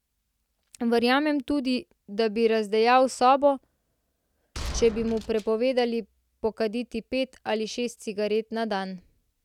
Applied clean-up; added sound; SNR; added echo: none; Gunshot, gunfire; 11 dB; none.